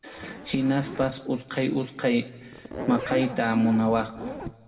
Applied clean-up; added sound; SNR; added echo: none; Zipper (clothing); 11 dB; reverberation time 1.2 s.